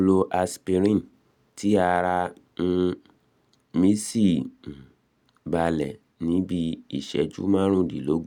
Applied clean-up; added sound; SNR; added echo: none; none; none; none.